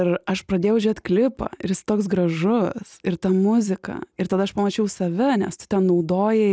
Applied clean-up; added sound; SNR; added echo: none; none; none; none.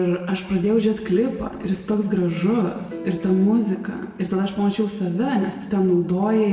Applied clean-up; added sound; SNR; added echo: none; Piano; 18 dB; reverberation time 1.3 s.